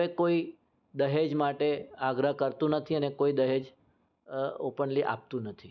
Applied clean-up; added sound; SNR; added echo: none; none; none; none.